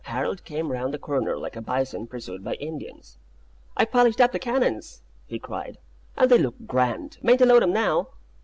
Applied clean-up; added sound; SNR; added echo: none; none; none; none.